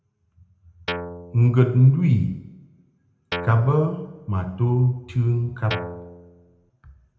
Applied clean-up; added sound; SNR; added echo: none; Guitar; 11 dB; reverberation time 0.8 s.